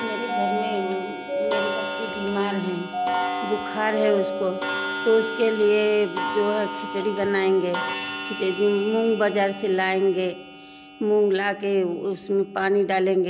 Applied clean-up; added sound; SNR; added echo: none; Clock + Doorbell; 6 dB; none.